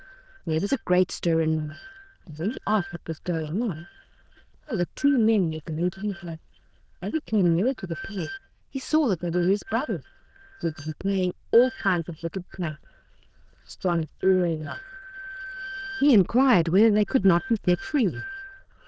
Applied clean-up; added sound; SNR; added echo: neural diffusion model UNIVERSE++.